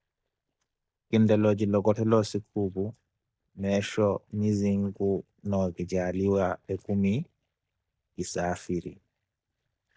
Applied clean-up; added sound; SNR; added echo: neural mask model DeepFilterNet 3.